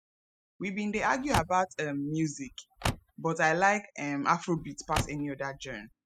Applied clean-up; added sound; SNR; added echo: classical method spectral subtraction.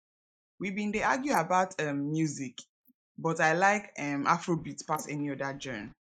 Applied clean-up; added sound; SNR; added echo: neural mask model Resemble Enhance denoiser.